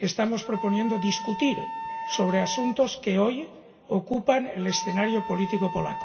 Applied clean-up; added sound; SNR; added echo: none; Wind instrument, woodwind instrument; 9 dB; reverberation time 0.7 s.